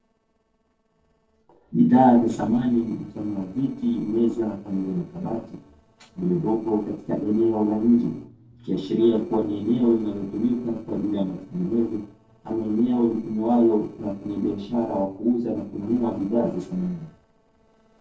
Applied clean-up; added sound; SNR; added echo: neural separator model SepFormer DNS4.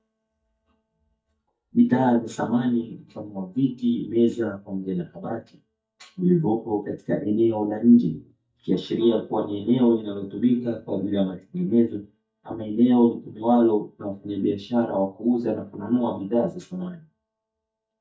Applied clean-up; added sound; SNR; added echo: neural mask model DeepFilterNet 3.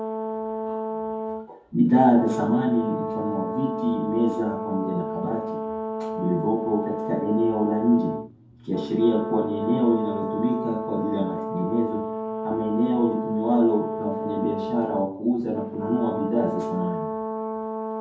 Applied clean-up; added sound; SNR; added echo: none; Brass instrument; 5 dB; reverberation time 0.6 s.